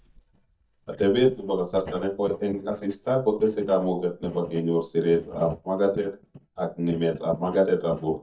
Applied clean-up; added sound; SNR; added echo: neural mask model DeepFilterNet 3.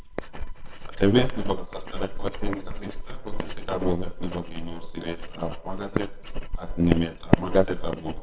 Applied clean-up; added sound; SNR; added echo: neural separator model SepFormer WHAMR!.